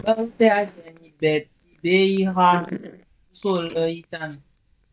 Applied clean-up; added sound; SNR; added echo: neural mask model DeepFilterNet 3.